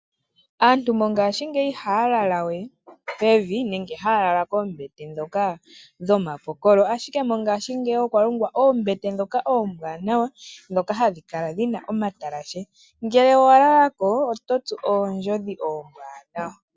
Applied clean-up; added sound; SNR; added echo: none; none; none; none.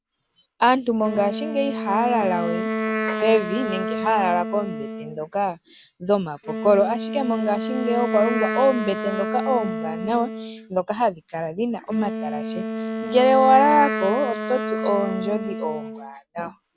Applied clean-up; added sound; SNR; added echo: none; Wind instrument, woodwind instrument; 5 dB; none.